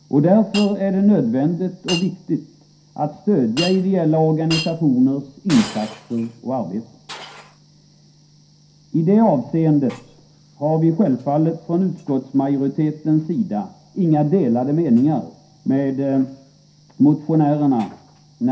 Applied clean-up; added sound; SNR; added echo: none; Shatter; 18 dB; reverberation time 0.3 s.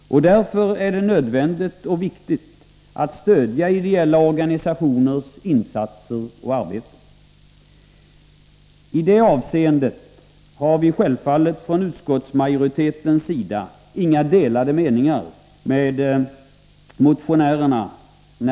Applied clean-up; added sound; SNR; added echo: none; none; none; none.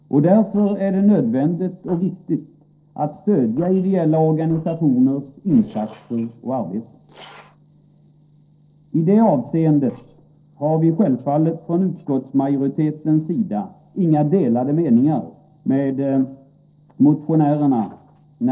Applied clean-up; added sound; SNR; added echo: neural separator model SepFormer DNS4.